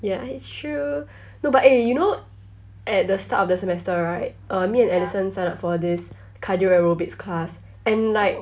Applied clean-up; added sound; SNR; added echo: none; none; none; none.